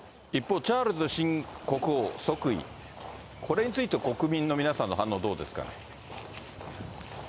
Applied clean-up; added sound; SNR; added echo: none; none; none; none.